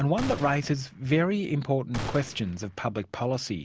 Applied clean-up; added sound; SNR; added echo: none; Gunshot, gunfire; 12 dB; none.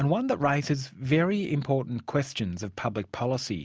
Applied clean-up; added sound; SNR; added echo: none; none; none; none.